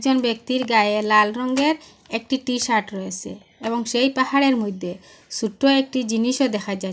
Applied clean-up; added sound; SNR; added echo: none; none; none; none.